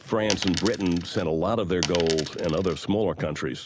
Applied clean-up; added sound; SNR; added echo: none; Coin (dropping); 9 dB; none.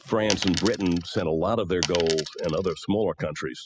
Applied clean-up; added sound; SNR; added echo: classical method spectral subtraction.